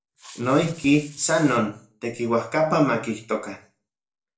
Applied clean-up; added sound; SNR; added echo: neural separator model SepFormer DNS4.